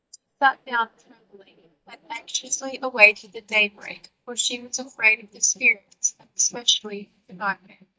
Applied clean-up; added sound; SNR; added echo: neural mask model DeepFilterNet 3.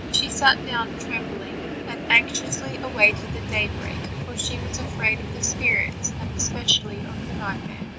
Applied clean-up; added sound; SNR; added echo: none; Train; 5 dB; none.